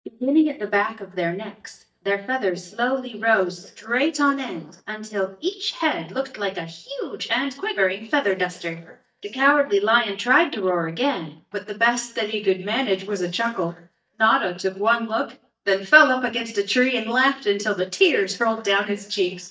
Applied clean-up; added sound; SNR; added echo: neural mask model DeepFilterNet 3.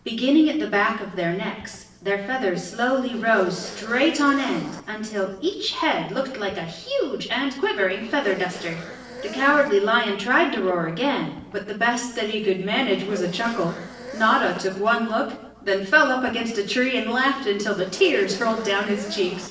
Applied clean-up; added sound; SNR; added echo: none; Zipper (clothing); 18 dB; reverberation time 0.8 s.